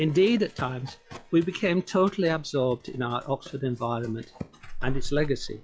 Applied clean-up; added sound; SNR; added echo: classical method log-MMSE.